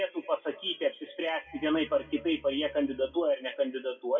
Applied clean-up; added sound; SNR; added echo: classical method WPE with log-MMSE.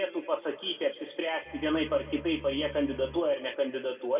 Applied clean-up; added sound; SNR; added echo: none; Bowed string instrument; 16 dB; reverberation time 1.1 s.